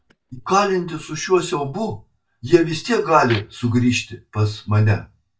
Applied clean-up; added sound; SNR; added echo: neural mask model DeepFilterNet 3.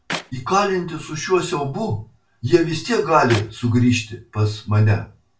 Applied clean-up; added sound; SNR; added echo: none; Clapping; 14 dB; reverberation time 0.3 s.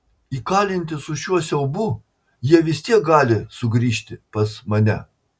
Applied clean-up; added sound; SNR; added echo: none; none; none; none.